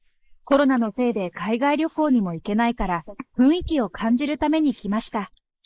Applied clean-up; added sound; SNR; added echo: neural mask model Resemble Enhance denoiser.